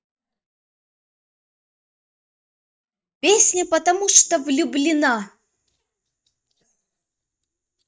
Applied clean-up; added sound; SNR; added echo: neural mask model DeepFilterNet 3.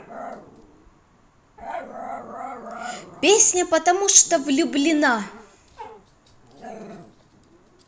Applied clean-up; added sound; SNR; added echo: none; Growling; 16 dB; none.